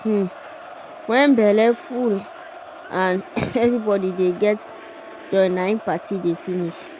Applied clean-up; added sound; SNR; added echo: none; Crowd; 17 dB; none.